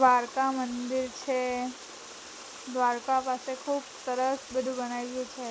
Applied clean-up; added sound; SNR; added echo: none; Water; 15 dB; none.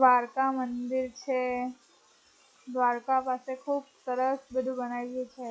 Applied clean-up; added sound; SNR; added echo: classical method log-MMSE.